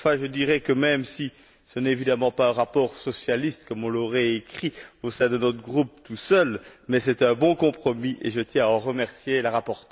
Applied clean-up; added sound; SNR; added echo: none; none; none; none.